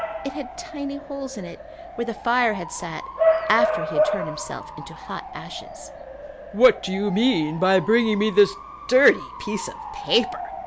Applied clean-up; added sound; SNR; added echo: none; Bark / Motor vehicle (road) / Siren; 5 dB; none.